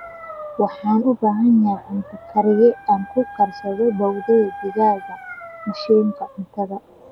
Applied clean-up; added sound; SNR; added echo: none; Dog; 17 dB; none.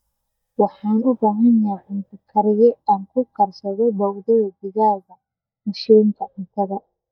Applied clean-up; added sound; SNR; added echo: neural mask model DeepFilterNet 3.